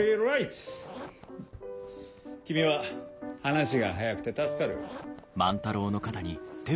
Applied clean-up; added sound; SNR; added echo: none; Zipper (clothing); 20 dB; none.